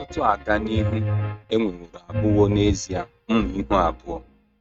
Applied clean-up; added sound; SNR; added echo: neural mask model RNNoise.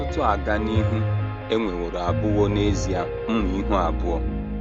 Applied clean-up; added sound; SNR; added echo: none; Piano; 0 dB; none.